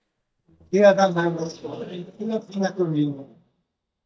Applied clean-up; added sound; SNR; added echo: neural mask model DeepFilterNet 3.